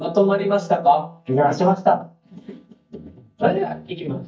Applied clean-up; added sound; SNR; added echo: neural mask model DeepFilterNet 3.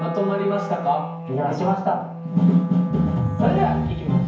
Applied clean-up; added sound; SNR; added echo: none; Wind instrument, woodwind instrument; 11 dB; reverberation time 0.9 s.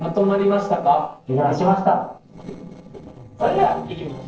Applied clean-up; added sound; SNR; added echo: neural separator model SepFormer DNS4.